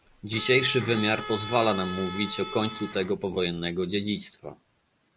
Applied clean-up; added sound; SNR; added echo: none; Bowed string instrument; 11 dB; none.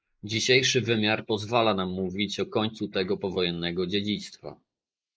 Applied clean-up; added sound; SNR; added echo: neural mask model Resemble Enhance denoiser.